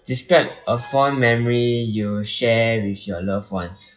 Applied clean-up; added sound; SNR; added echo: classical method WPE with log-MMSE.